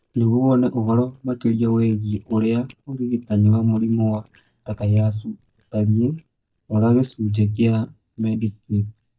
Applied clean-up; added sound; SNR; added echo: neural mask model DeepFilterNet 3.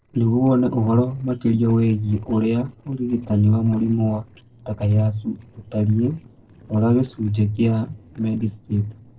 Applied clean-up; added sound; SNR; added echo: neural separator model SepFormer DNS4.